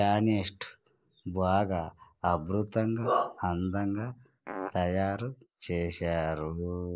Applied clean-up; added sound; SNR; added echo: neural mask model Resemble Enhance denoiser.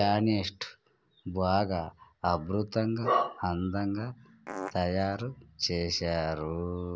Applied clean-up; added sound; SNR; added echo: none; Fart; 6 dB; none.